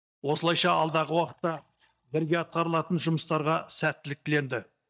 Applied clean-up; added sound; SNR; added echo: neural mask model DeepFilterNet 3.